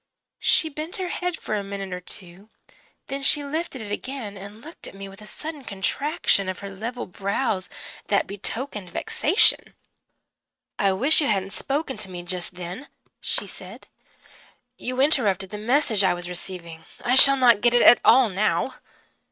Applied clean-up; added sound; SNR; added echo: neural mask model RNNoise.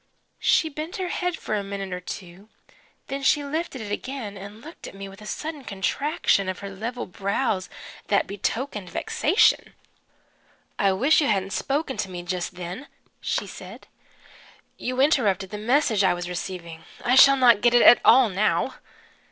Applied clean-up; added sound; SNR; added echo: neural separator model SepFormer DNS4.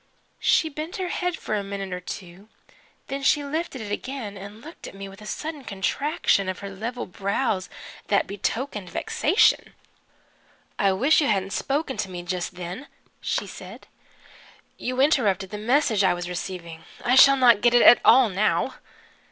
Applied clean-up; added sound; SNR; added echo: none; Clapping; 19 dB; none.